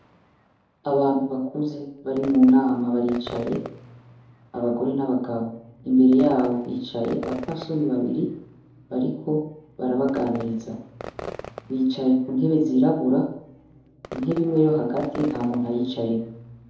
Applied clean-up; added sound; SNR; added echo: none; Fireworks; 18 dB; reverberation time 2.6 s.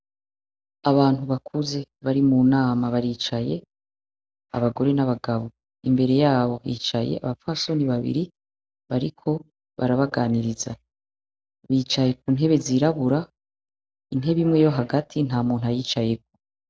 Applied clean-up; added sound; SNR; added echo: none; none; none; none.